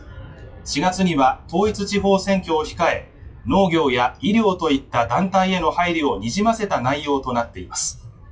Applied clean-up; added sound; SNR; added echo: classical method WPE with log-MMSE.